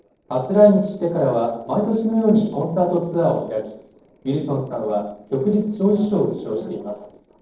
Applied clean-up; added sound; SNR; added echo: neural separator model SepFormer DNS4.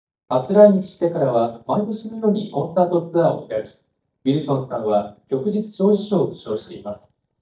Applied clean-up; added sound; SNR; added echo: neural mask model DeepFilterNet 3.